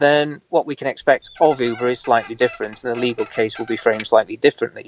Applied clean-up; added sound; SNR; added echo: none; Squeak; 17 dB; none.